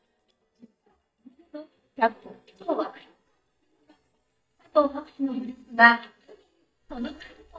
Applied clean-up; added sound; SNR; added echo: neural mask model DeepFilterNet 3.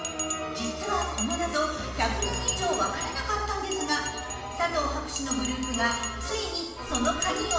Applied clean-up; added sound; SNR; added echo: none; Bell; 8 dB; reverberation time 1.0 s.